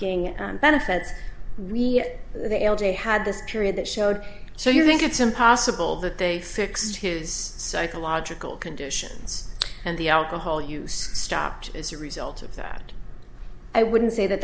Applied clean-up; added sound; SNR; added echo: none; none; none; none.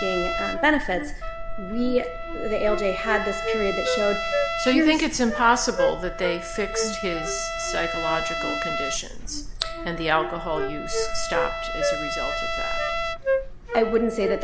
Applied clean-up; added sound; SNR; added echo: none; Wind instrument, woodwind instrument + Trumpet; 3 dB; none.